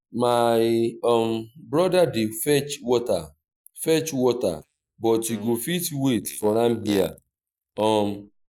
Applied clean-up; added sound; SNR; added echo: neural mask model Resemble Enhance denoiser.